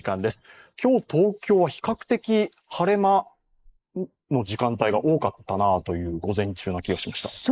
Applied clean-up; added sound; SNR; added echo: neural mask model Resemble Enhance denoiser.